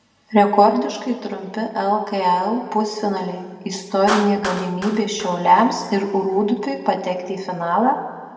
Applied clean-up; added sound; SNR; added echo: none; Clapping; 16 dB; reverberation time 1.5 s.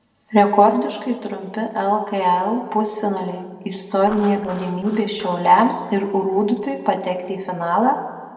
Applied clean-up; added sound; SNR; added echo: neural separator model SepFormer DNS4.